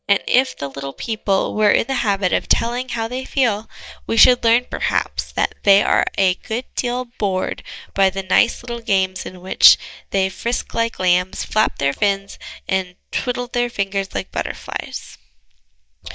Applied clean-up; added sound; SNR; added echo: neural mask model DeepFilterNet 3.